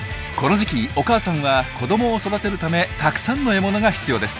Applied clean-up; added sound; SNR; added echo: none; none; none; none.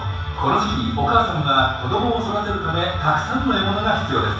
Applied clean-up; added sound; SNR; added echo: none; none; none; reverberation time 0.7 s.